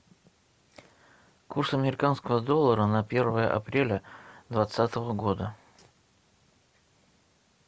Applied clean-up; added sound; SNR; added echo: none; none; none; none.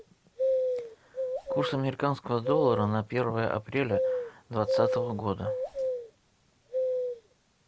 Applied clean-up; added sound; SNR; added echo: none; Bird vocalization, bird call, bird song; 0 dB; none.